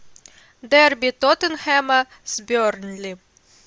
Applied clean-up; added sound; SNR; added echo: none; none; none; none.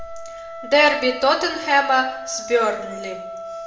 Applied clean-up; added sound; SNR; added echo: none; Wind instrument, woodwind instrument; 12 dB; reverberation time 0.7 s.